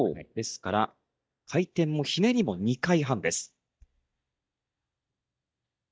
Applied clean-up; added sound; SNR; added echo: neural mask model DeepFilterNet 3.